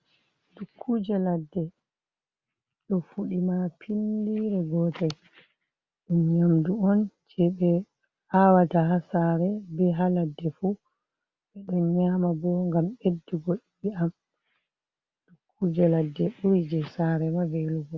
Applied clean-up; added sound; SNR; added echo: none; none; none; none.